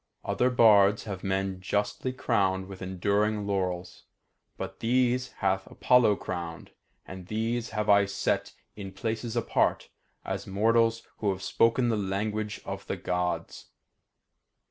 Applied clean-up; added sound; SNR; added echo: none; none; none; none.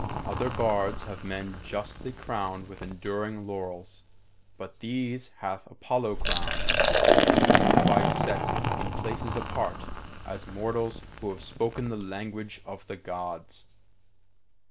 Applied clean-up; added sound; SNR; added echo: none; Liquid; -4 dB; none.